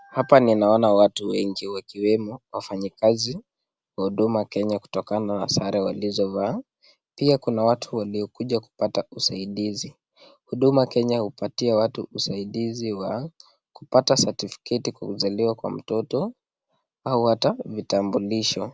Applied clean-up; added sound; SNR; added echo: none; none; none; none.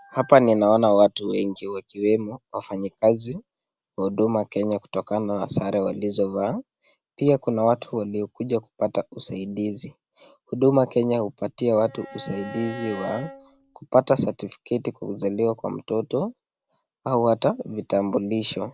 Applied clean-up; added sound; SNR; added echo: none; Bowed string instrument; 15 dB; none.